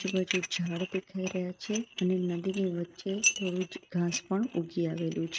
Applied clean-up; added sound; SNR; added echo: neural mask model RNNoise.